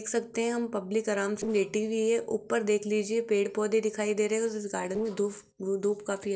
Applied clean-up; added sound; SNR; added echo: neural separator model SepFormer DNS4.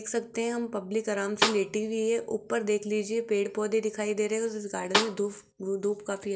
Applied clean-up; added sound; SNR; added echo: none; Snare drum; 3 dB; none.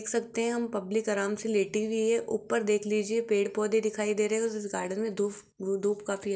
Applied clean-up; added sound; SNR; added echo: none; none; none; none.